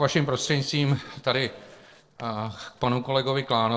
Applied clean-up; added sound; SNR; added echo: neural separator model SepFormer DNS4.